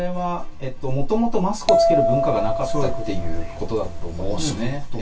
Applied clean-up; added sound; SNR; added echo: none; Bell; 1 dB; reverberation time 0.1 s.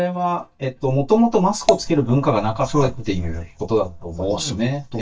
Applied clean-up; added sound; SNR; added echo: neural mask model DeepFilterNet 3.